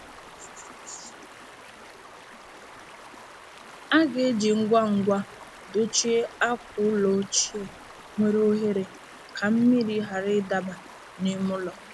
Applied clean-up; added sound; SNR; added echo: none; Stream; 19 dB; none.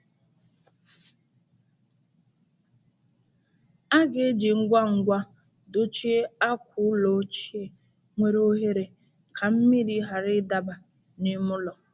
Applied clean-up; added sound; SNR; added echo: none; none; none; none.